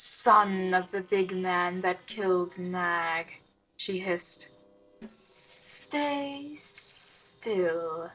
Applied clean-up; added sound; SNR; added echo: neural separator model SepFormer DNS4.